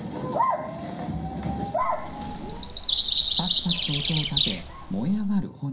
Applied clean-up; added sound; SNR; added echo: none; Bird vocalization, bird call, bird song; -1 dB; reverberation time 0.3 s.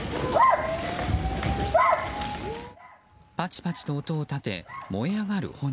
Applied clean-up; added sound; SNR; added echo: none; none; none; none.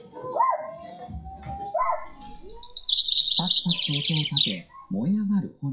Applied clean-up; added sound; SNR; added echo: classical method WPE with log-MMSE.